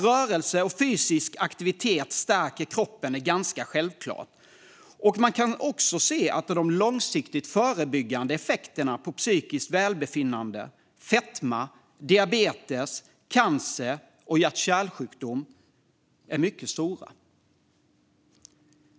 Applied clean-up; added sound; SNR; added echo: none; none; none; none.